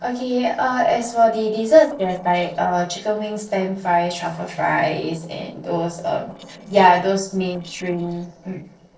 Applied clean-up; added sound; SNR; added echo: neural separator model SepFormer DNS4.